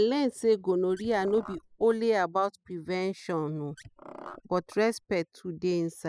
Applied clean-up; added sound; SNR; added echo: classical method spectral subtraction.